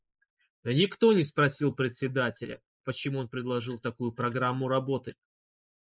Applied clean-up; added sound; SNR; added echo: neural mask model Resemble Enhance denoiser.